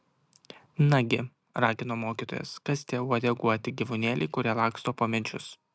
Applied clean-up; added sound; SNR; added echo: none; none; none; none.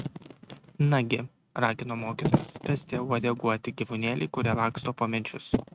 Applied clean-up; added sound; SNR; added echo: neural mask model RNNoise.